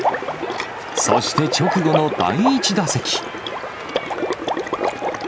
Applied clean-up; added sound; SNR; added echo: none; Water / Liquid; 2 dB; none.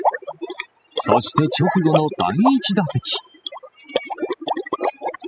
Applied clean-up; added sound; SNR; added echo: classical method spectral subtraction.